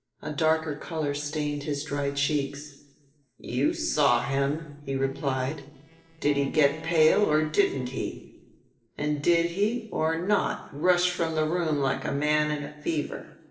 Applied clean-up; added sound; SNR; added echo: neural separator model SepFormer DNS4.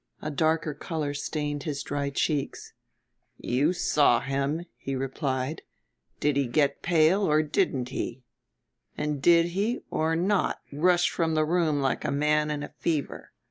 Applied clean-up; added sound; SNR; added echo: none; none; none; none.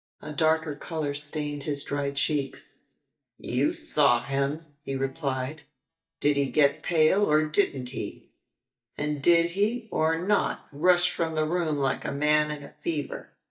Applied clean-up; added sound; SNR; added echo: neural mask model DeepFilterNet 3.